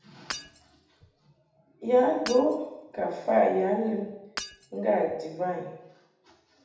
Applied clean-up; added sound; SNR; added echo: none; Shatter / Hammer; 15 dB; reverberation time 0.8 s.